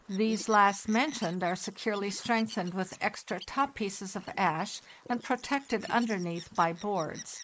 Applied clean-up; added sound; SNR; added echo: neural mask model Resemble Enhance denoiser.